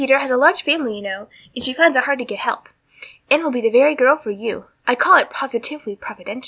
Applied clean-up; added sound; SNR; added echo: none; none; none; none.